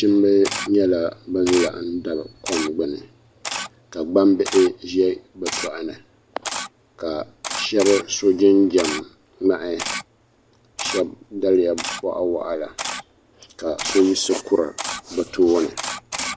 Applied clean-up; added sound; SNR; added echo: none; Camera; 11 dB; none.